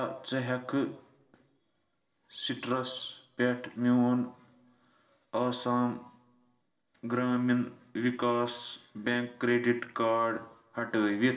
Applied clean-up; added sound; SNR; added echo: none; none; none; reverberation time 0.6 s.